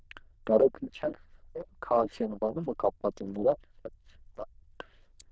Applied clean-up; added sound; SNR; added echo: neural diffusion model UNIVERSE++.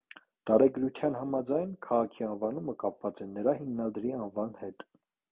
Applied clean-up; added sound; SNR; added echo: none; none; none; none.